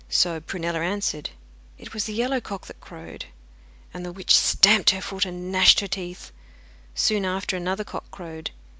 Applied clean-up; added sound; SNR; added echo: none; none; none; none.